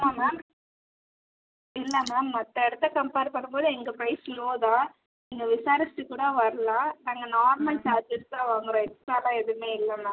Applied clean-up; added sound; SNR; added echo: none; Drip; 17 dB; none.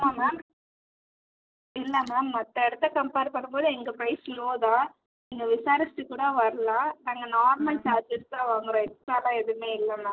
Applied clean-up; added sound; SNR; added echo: neural separator model SepFormer DNS4.